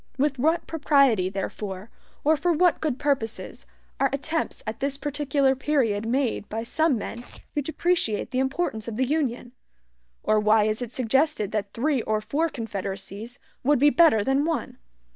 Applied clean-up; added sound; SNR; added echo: neural mask model DeepFilterNet 3.